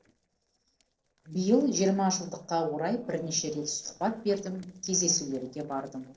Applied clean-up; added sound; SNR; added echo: neural separator model SepFormer DNS4.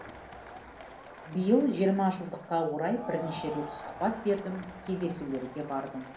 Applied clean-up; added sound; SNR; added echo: none; Crowd; 14 dB; reverberation time 0.6 s.